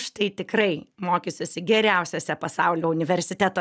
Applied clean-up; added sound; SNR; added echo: none; none; none; none.